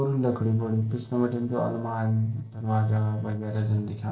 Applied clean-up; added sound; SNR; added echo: neural separator model SepFormer DNS4.